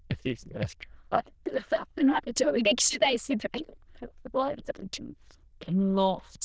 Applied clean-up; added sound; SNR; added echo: neural diffusion model UNIVERSE++.